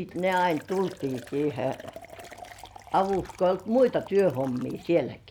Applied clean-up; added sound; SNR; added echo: none; Liquid; 19 dB; none.